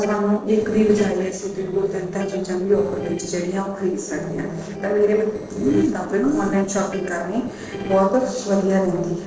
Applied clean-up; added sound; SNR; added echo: neural separator model SepFormer DNS4.